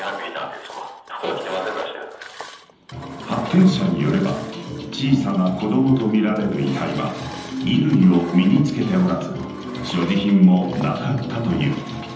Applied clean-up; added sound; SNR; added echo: none; Engine; 18 dB; reverberation time 0.9 s.